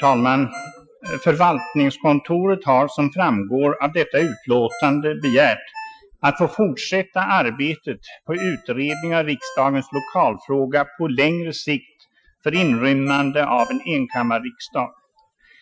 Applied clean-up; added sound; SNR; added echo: classical method Wiener filter.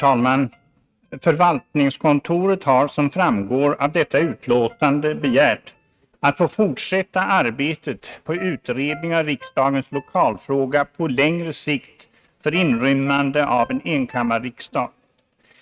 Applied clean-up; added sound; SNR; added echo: neural mask model RNNoise.